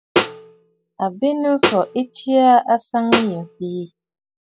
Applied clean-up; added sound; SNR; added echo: none; Snare drum; 5 dB; none.